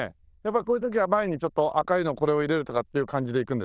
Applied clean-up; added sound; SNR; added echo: neural diffusion model UNIVERSE++.